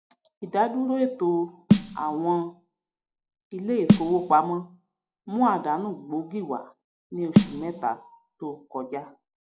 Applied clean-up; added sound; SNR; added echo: classical method log-MMSE.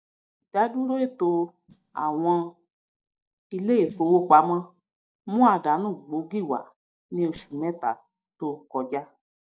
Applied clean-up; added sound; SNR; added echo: neural mask model DeepFilterNet 3.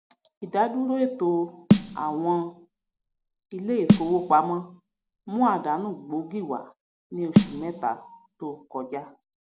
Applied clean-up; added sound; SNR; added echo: none; Snare drum; -1 dB; none.